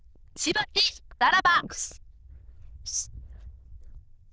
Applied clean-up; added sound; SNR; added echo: neural diffusion model UNIVERSE++.